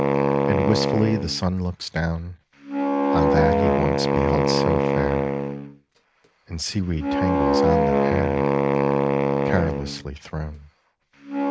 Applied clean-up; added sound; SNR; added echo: none; Wind instrument, woodwind instrument; -5 dB; none.